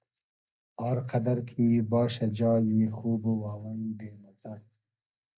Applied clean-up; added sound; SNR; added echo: neural mask model DeepFilterNet 3.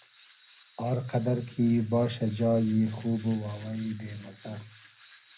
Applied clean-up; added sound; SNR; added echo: none; Tools; 11 dB; reverberation time 0.5 s.